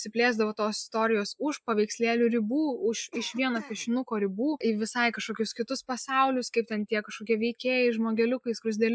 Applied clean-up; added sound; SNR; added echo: neural mask model RNNoise.